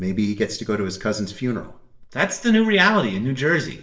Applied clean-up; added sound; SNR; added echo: none; none; none; reverberation time 0.5 s.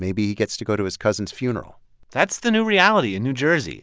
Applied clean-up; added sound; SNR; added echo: none; none; none; none.